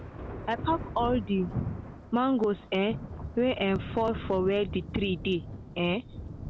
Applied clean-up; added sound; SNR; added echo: none; Thunder; 9 dB; none.